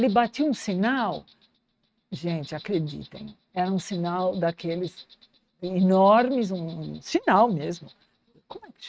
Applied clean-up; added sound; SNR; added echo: neural mask model RNNoise.